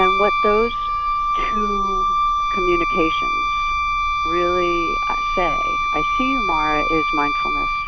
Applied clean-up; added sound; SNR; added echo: none; Wind instrument, woodwind instrument; -5 dB; none.